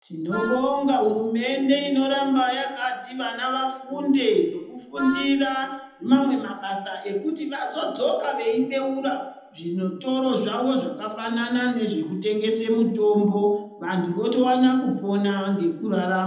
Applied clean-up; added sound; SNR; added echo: none; Wind instrument, woodwind instrument; 11 dB; reverberation time 0.8 s.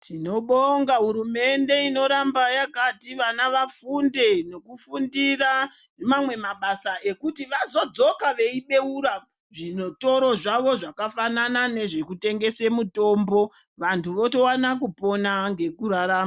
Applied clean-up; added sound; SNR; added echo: none; none; none; none.